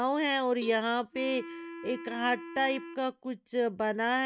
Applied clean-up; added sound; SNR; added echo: none; Cowbell + Wind instrument, woodwind instrument; 13 dB; none.